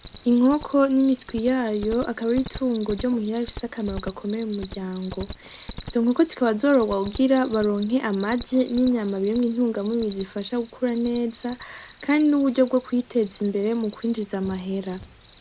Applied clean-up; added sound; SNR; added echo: none; Cricket; -4 dB; none.